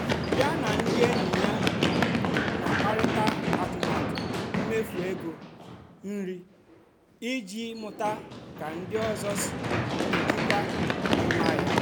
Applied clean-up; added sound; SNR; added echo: none; Run; -5 dB; none.